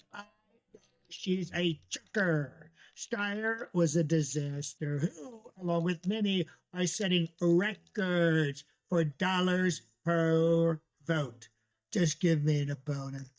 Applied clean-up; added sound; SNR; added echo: neural mask model DeepFilterNet 3.